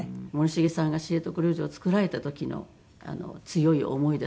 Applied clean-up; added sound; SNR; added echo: none; none; none; none.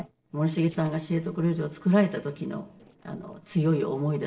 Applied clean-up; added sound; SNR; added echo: neural separator model SepFormer DNS4.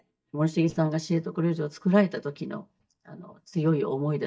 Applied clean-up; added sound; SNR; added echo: neural mask model DeepFilterNet 3.